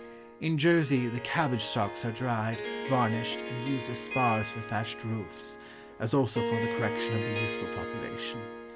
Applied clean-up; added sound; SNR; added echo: none; Harp; 6 dB; none.